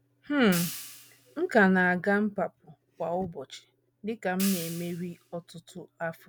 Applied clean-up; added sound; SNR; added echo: none; Hi-hat; 12 dB; none.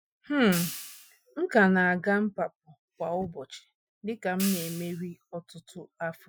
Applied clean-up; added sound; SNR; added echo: classical method Wiener filter.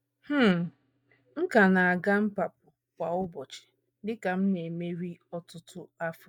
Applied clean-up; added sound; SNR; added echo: neural mask model DeepFilterNet 3.